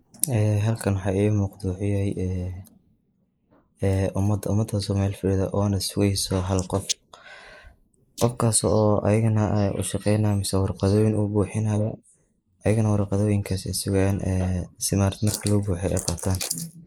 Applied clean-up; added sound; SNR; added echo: neural mask model Resemble Enhance denoiser.